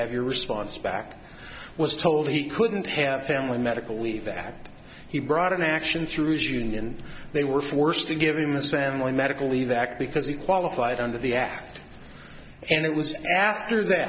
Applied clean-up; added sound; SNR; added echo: none; none; none; none.